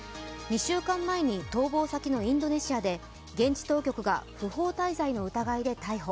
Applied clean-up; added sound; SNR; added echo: none; none; none; none.